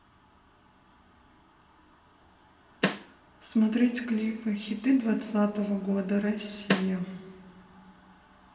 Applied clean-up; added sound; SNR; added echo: none; Snare drum; 0 dB; reverberation time 2.2 s.